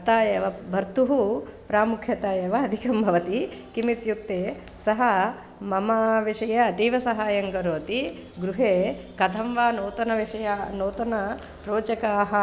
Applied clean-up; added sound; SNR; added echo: none; none; none; none.